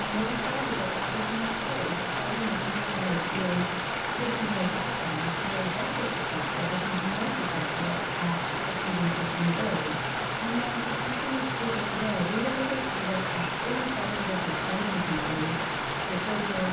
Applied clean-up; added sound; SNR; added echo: none; Stream; -3 dB; reverberation time 0.8 s.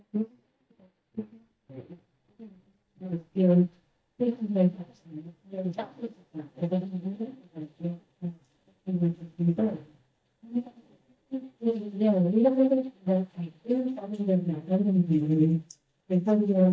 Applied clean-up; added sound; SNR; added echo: neural mask model DeepFilterNet 3.